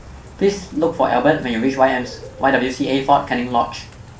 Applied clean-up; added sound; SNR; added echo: none; Bird / Rain; 18 dB; reverberation time 0.2 s.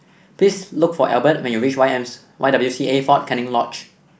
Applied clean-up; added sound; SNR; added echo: none; none; none; none.